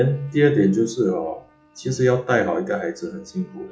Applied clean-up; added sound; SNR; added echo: classical method log-MMSE.